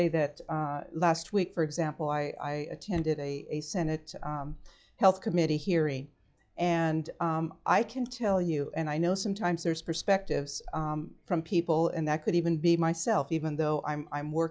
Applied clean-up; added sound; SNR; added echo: classical method log-MMSE.